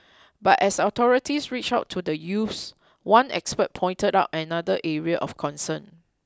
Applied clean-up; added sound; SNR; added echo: none; none; none; none.